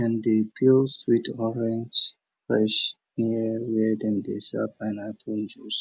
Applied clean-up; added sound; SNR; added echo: none; none; none; none.